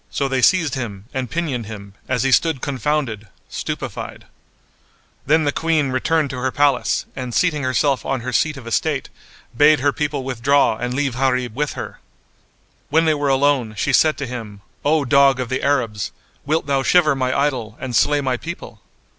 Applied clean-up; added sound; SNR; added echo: none; none; none; none.